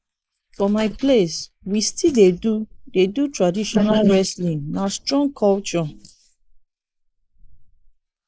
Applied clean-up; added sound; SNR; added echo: neural mask model Resemble Enhance denoiser.